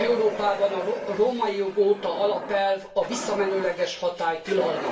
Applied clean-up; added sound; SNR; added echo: none; Fire; 11 dB; reverberation time 0.3 s.